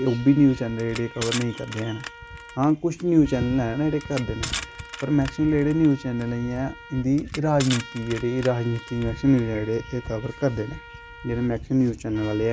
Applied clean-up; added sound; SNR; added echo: none; Crushing + Trumpet; 15 dB; none.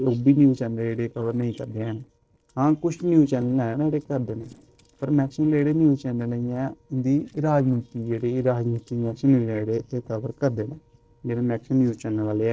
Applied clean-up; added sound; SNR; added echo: neural separator model SepFormer DNS4.